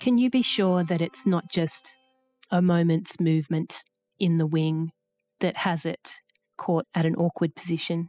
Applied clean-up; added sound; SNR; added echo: classical method spectral subtraction.